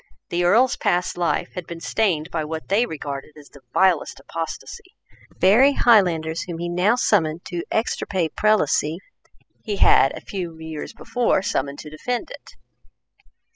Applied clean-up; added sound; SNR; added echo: classical method spectral subtraction.